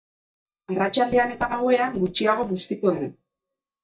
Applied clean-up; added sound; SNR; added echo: neural mask model DeepFilterNet 3.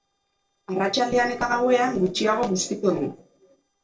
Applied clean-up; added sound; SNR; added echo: neural separator model SepFormer DNS4.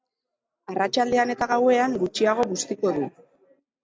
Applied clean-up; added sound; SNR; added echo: none; none; none; none.